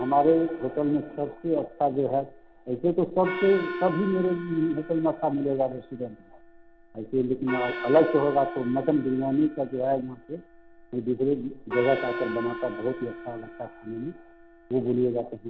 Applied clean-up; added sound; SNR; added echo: none; Gong; 12 dB; none.